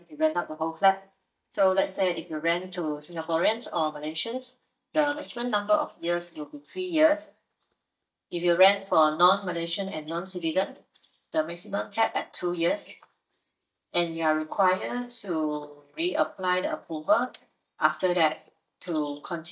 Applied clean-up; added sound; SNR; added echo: neural mask model DeepFilterNet 3.